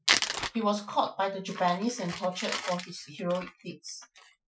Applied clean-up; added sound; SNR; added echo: classical method Wiener filter.